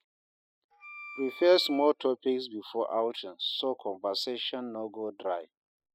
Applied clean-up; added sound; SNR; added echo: classical method spectral subtraction.